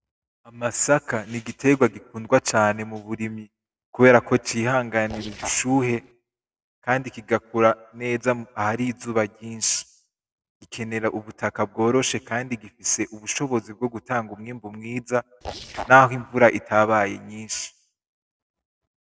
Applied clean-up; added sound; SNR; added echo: neural separator model SepFormer DNS4.